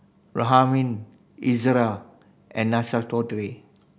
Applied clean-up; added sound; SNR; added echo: none; none; none; none.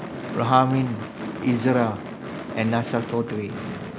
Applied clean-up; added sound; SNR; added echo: none; Gunshot, gunfire / Fireworks; 9 dB; none.